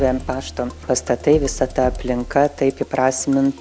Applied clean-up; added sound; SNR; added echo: none; none; none; none.